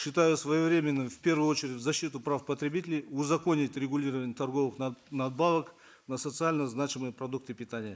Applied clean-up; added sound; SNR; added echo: neural mask model Resemble Enhance denoiser.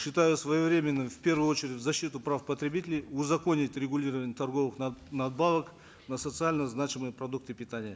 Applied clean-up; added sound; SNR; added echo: none; none; none; none.